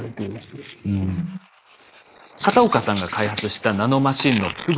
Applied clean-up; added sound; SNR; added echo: neural mask model Resemble Enhance denoiser.